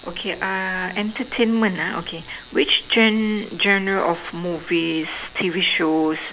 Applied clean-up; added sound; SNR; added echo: none; none; none; none.